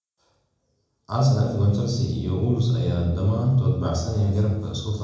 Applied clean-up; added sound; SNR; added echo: none; none; none; reverberation time 0.9 s.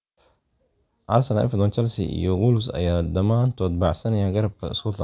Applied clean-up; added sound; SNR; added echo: none; none; none; none.